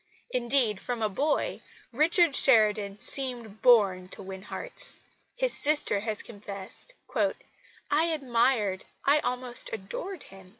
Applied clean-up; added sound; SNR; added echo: none; none; none; none.